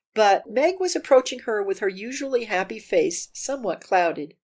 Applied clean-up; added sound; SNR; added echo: neural mask model Resemble Enhance denoiser.